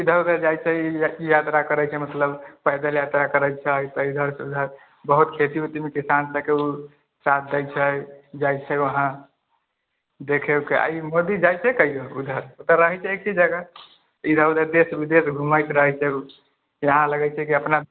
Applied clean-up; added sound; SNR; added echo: none; none; none; none.